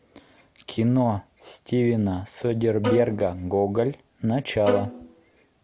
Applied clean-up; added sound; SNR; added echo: none; Bowed string instrument; 5 dB; none.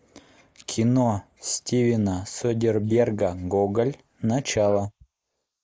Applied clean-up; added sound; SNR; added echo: neural mask model Resemble Enhance denoiser.